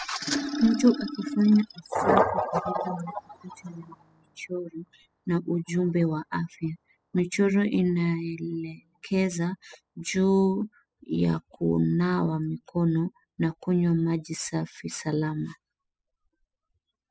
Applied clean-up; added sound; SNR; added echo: classical method spectral subtraction.